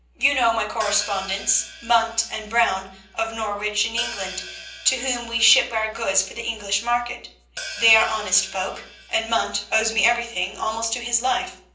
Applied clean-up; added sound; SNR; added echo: none; Hi-hat; 15 dB; reverberation time 0.6 s.